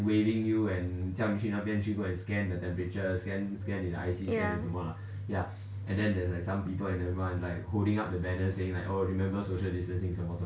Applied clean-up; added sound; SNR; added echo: none; none; none; none.